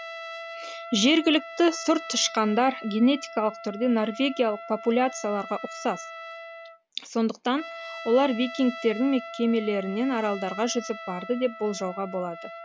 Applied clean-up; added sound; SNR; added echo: none; Trumpet; 13 dB; none.